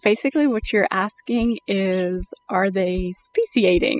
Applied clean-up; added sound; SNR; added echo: classical method spectral subtraction.